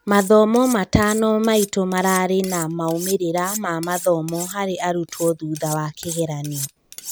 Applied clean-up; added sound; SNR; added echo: none; Cutlery, silverware; 14 dB; none.